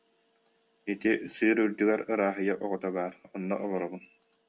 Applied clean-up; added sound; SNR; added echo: none; none; none; none.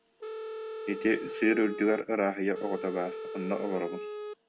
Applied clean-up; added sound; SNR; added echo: none; Telephone; 8 dB; none.